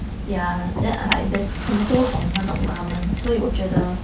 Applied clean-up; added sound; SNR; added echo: none; Mechanisms; 10 dB; none.